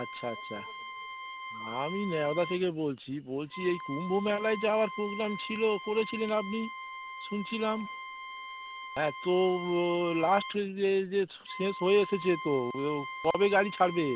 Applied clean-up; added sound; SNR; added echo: none; Bowed string instrument; 11 dB; none.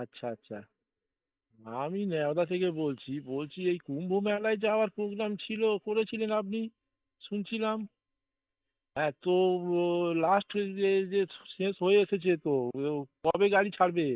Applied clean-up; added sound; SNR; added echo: neural mask model DeepFilterNet 3.